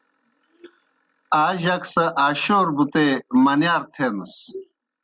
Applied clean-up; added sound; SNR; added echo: none; none; none; none.